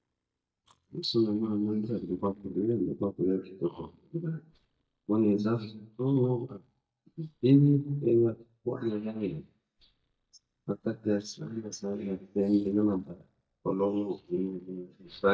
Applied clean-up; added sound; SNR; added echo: neural mask model DeepFilterNet 3.